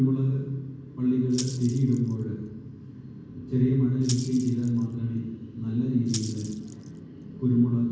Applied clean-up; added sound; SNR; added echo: none; Rattle (instrument); 16 dB; reverberation time 1.2 s.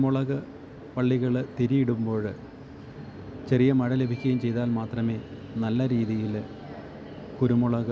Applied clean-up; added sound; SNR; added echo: none; none; none; none.